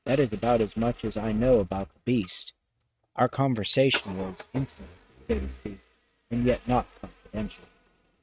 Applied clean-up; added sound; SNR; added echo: neural mask model RNNoise.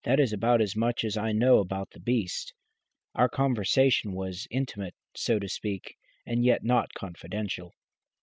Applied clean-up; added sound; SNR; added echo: none; none; none; none.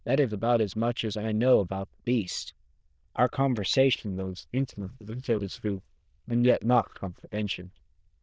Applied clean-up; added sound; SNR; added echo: neural diffusion model UNIVERSE++.